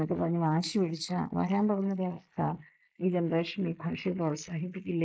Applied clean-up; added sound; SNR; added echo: neural mask model Resemble Enhance denoiser.